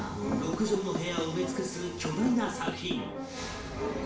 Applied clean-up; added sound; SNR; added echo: none; Knock / Wood; 7 dB; reverberation time 0.6 s.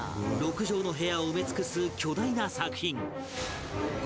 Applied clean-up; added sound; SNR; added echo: none; none; none; none.